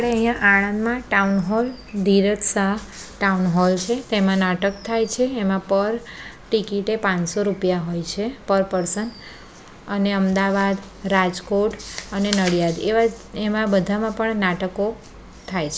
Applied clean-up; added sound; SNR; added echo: none; none; none; none.